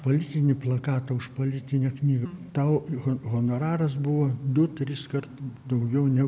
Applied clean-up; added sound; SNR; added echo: none; none; none; none.